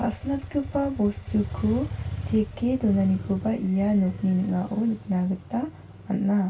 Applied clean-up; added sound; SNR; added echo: none; Motorcycle; 11 dB; reverberation time 0.2 s.